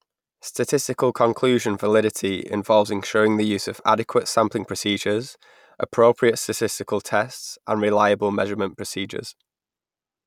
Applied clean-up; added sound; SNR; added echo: none; none; none; none.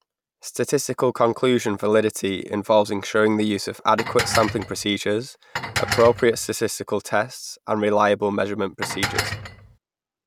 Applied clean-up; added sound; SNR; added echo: none; Dishes, pots, and pans; 7 dB; none.